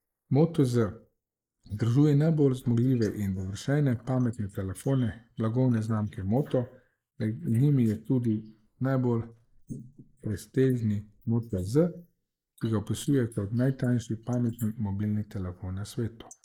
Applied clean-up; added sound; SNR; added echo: neural mask model Resemble Enhance denoiser.